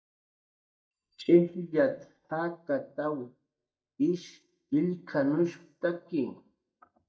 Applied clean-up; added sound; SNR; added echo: neural mask model DeepFilterNet 3.